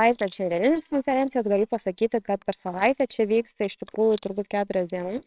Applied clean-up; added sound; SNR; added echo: neural separator model SepFormer WHAMR!.